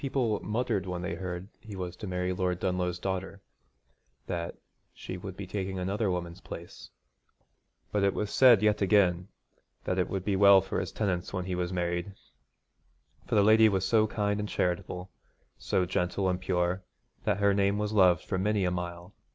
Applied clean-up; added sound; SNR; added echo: none; none; none; none.